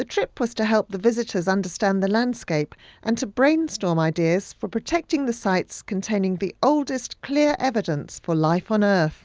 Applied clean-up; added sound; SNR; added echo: none; none; none; none.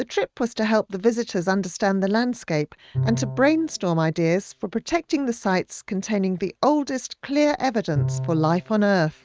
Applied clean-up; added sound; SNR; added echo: neural mask model RNNoise.